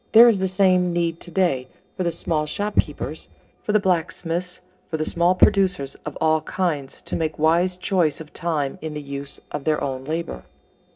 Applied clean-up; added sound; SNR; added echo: neural separator model SepFormer DNS4.